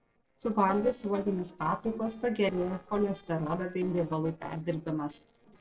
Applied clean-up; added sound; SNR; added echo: neural separator model SepFormer DNS4.